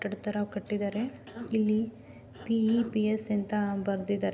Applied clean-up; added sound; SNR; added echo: none; Cough; 16 dB; none.